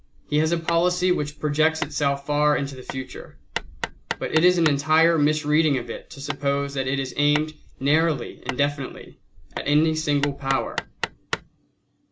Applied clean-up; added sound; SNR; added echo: none; Hammer; 12 dB; none.